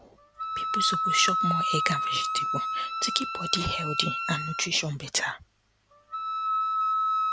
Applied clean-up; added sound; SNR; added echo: none; Wind instrument, woodwind instrument; -2 dB; none.